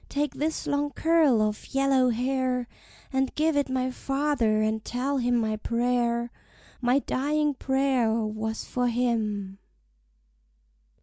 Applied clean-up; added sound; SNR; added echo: none; none; none; none.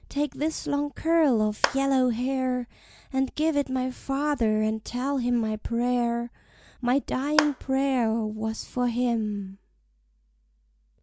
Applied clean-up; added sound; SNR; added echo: none; Clapping; 8 dB; none.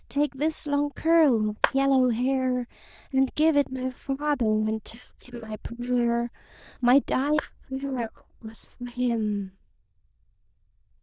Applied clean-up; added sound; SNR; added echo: neural diffusion model UNIVERSE++.